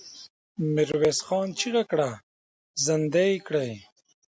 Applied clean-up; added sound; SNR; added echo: none; none; none; none.